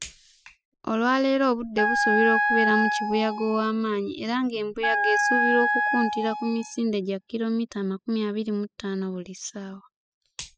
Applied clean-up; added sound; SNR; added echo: classical method spectral subtraction.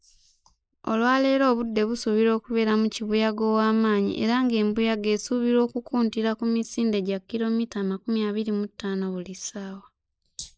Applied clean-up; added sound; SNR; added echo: neural mask model Resemble Enhance denoiser.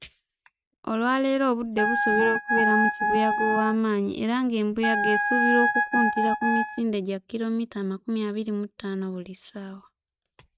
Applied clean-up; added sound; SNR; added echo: neural mask model RNNoise.